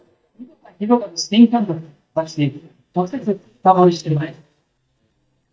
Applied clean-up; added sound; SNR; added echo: neural mask model DeepFilterNet 3.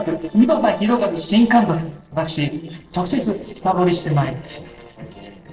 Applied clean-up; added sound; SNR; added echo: neural separator model SepFormer DNS4.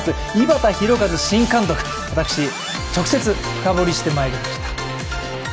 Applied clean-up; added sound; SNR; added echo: none; none; none; none.